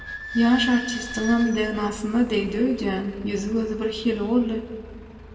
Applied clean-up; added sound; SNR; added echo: none; Squeak / Idling; 13 dB; reverberation time 1.8 s.